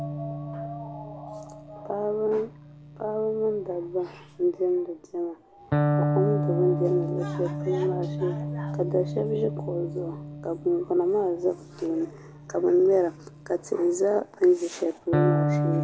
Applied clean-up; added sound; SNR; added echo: none; Electric guitar; 4 dB; none.